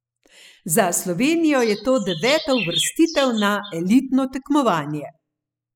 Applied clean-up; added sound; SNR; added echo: classical method spectral subtraction.